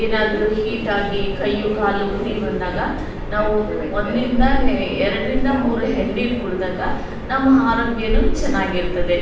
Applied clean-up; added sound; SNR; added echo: none; Subway, metro, underground; 3 dB; reverberation time 0.7 s.